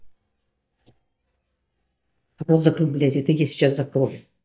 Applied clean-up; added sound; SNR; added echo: neural mask model DeepFilterNet 3.